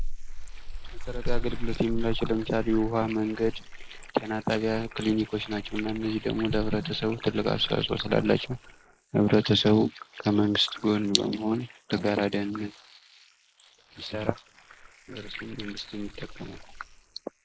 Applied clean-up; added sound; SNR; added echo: neural mask model Resemble Enhance denoiser.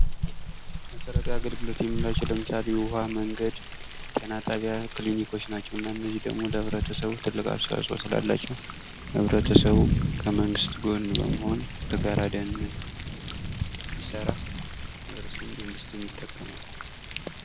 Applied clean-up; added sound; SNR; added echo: none; Thunder; -1 dB; none.